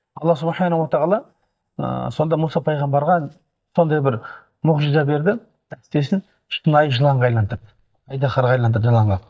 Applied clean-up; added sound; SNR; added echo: neural mask model DeepFilterNet 3.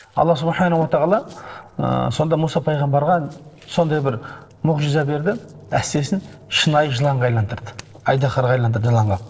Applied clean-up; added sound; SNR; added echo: neural separator model SepFormer DNS4.